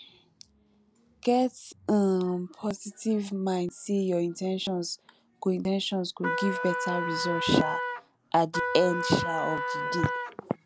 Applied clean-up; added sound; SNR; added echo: none; Trumpet; 3 dB; none.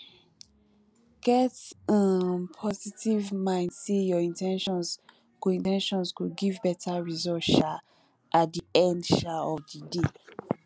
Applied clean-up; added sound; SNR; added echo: none; none; none; none.